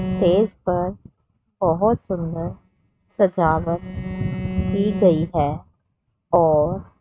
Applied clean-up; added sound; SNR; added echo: neural mask model RNNoise.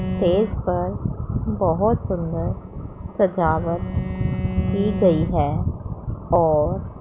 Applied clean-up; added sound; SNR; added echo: none; Bowed string instrument; 11 dB; none.